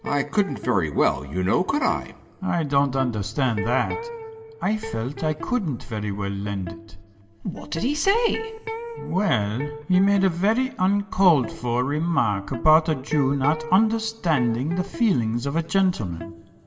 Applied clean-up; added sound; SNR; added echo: none; Electric guitar; 14 dB; reverberation time 1.3 s.